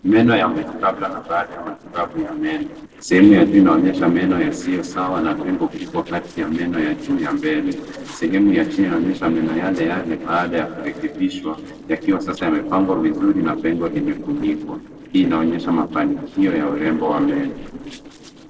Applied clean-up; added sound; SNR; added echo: neural separator model SepFormer DNS4.